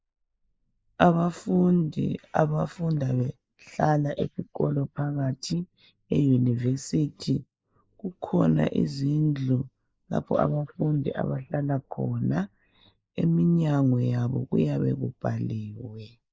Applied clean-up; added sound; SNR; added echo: neural mask model Resemble Enhance denoiser.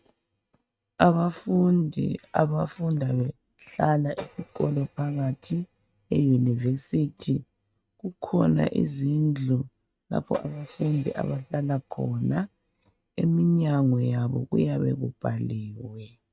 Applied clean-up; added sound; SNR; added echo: neural mask model RNNoise.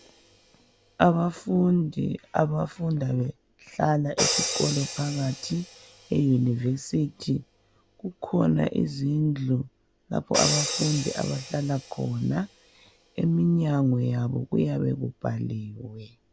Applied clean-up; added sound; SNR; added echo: none; Crash cymbal; 10 dB; none.